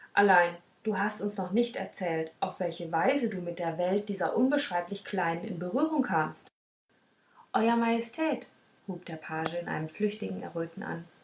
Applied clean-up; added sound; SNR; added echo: none; none; none; none.